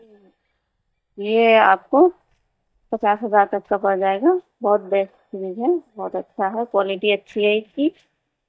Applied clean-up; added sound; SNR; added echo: neural mask model DeepFilterNet 3.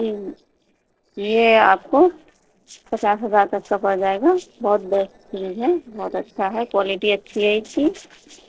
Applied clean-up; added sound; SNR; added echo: neural separator model SepFormer DNS4.